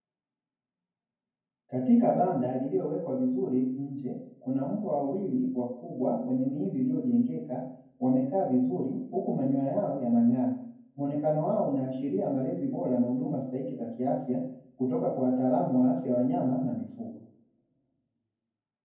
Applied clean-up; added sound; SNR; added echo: none; none; none; reverberation time 0.9 s.